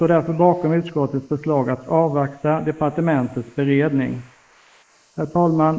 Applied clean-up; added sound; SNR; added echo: neural mask model Resemble Enhance denoiser.